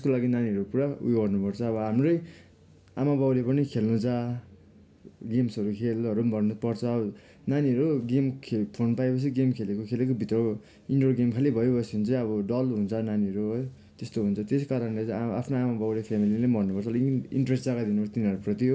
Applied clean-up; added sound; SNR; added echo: none; none; none; none.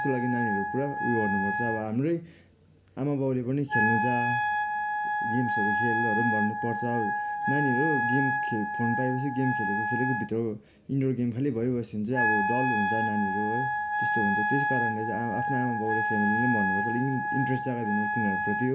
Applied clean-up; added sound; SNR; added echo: none; Wind instrument, woodwind instrument; -1 dB; none.